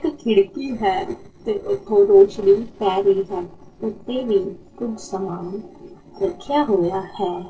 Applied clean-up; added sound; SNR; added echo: neural separator model SepFormer DNS4.